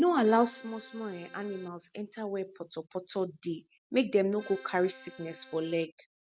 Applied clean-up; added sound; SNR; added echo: none; Accordion; 19 dB; none.